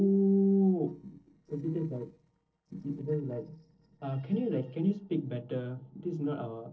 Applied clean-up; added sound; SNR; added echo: neural separator model SepFormer DNS4.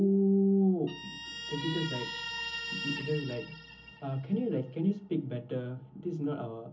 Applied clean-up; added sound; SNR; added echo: none; Guitar; 11 dB; reverberation time 0.3 s.